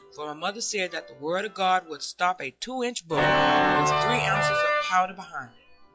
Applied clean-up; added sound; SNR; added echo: classical method log-MMSE.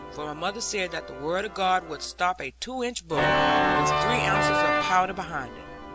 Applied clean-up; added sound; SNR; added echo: none; Organ; -2 dB; none.